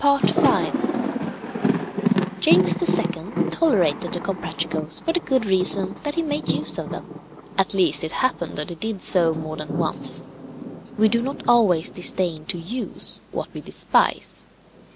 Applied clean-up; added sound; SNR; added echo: none; Thunder; 6 dB; none.